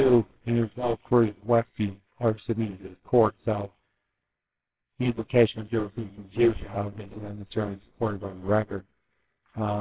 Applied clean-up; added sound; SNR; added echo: neural separator model SepFormer WHAMR!.